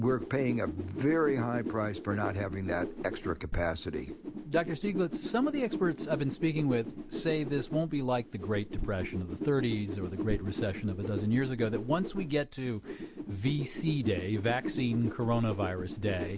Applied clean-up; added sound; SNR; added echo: none; Bass drum + Whoosh, swoosh, swish; 7 dB; none.